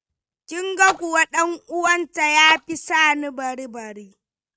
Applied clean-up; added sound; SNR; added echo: neural mask model RNNoise.